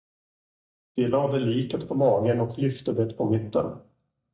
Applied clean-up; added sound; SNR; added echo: neural mask model DeepFilterNet 3.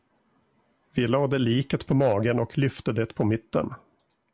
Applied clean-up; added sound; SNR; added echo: none; none; none; none.